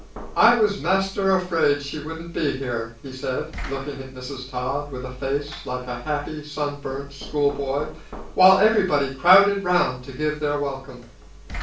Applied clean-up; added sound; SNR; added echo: none; Knock; 16 dB; reverberation time 0.3 s.